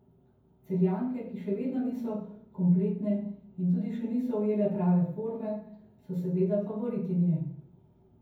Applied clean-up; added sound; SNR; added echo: none; none; none; reverberation time 0.9 s.